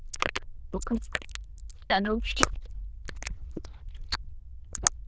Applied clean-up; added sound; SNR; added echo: neural diffusion model UNIVERSE++.